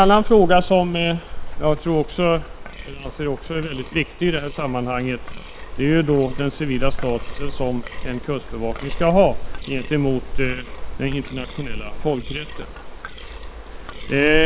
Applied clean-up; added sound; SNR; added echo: neural separator model SepFormer WHAM!.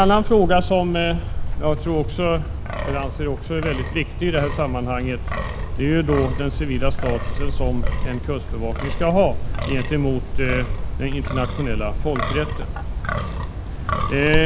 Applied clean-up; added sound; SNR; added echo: none; Wind; 0 dB; none.